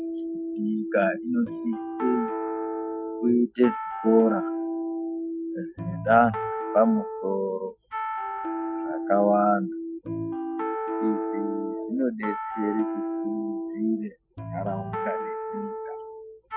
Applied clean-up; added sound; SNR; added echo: classical method Wiener filter.